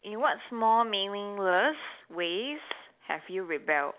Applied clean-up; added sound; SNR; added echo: none; none; none; none.